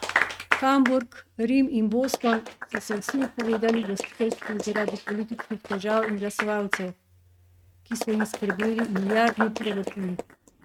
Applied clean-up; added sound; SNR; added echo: neural mask model RNNoise.